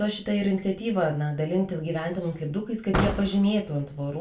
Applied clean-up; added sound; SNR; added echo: none; Slam / Car; 9 dB; reverberation time 0.3 s.